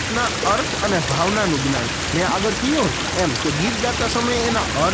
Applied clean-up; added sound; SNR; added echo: none; Stream; 2 dB; none.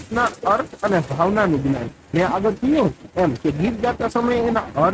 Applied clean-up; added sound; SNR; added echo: neural mask model RNNoise.